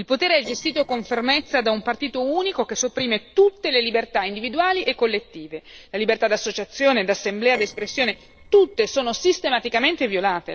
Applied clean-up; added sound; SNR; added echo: neural separator model SepFormer DNS4.